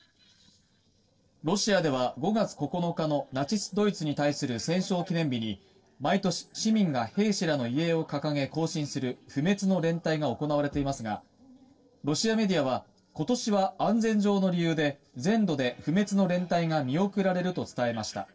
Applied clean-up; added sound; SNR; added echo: neural separator model SepFormer DNS4.